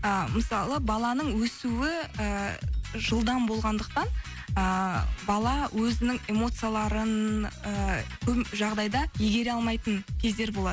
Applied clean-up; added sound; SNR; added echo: none; none; none; none.